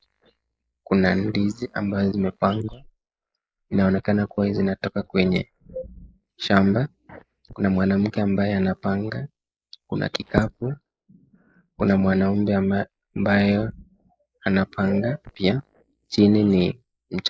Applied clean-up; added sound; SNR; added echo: neural mask model Resemble Enhance denoiser.